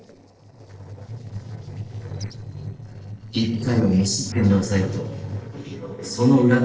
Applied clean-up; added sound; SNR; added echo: neural separator model SepFormer DNS4.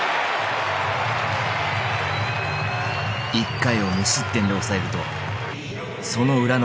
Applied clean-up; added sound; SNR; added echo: none; none; none; none.